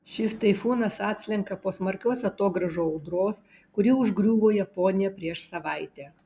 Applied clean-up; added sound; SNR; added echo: none; none; none; none.